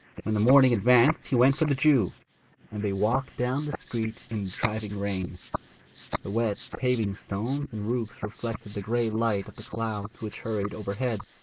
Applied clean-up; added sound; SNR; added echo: neural mask model Resemble Enhance denoiser.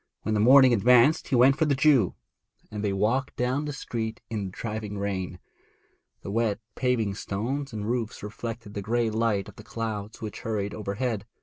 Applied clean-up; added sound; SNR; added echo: none; none; none; none.